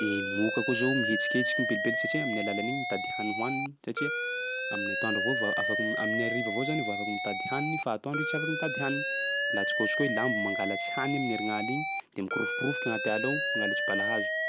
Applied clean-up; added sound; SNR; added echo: none; Alarm; -2 dB; none.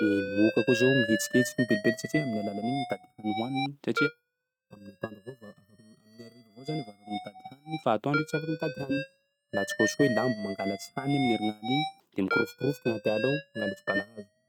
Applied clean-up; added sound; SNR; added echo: neural mask model RNNoise.